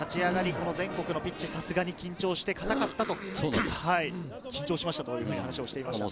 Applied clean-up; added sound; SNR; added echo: none; Cough; 6 dB; none.